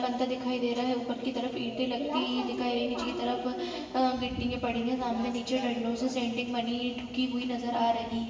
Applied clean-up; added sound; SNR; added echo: none; none; none; reverberation time 1.2 s.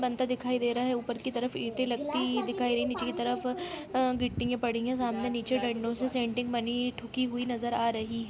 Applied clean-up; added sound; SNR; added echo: none; none; none; none.